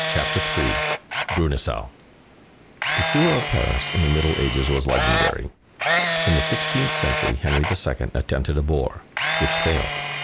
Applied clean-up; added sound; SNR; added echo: none; Camera; -1 dB; none.